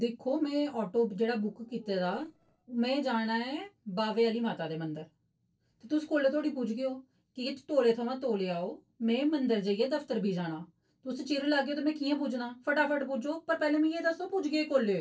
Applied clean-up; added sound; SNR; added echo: neural separator model SepFormer DNS4.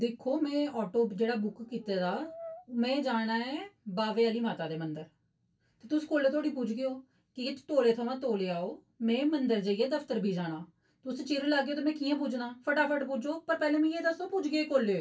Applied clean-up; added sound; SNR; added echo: none; Brass instrument; 16 dB; reverberation time 0.1 s.